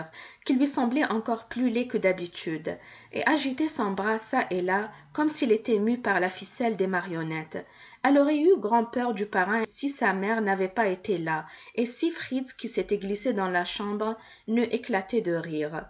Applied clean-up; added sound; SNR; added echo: none; none; none; none.